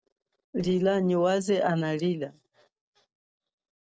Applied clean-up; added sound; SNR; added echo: neural separator model SepFormer DNS4.